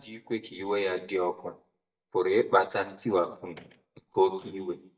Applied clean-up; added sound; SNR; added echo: neural mask model DeepFilterNet 3.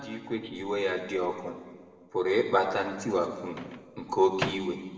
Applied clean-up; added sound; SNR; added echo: none; Microwave oven; 15 dB; reverberation time 1.6 s.